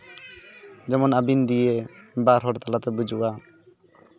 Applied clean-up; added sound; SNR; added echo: none; none; none; none.